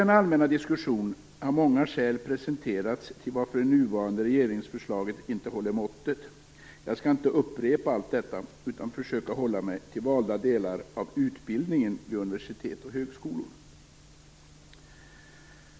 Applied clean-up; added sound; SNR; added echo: none; none; none; none.